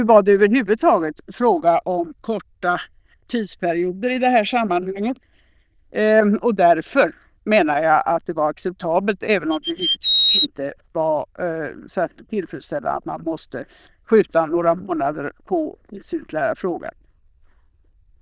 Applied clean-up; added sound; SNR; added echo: neural diffusion model UNIVERSE++.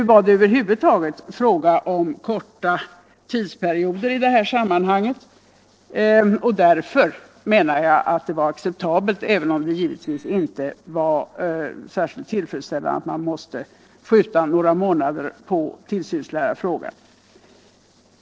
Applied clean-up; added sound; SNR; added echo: neural separator model SepFormer DNS4.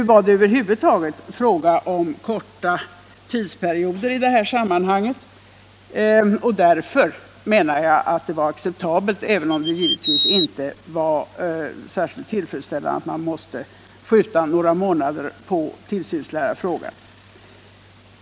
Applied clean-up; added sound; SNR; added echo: none; Bird vocalization, bird call, bird song; -2 dB; none.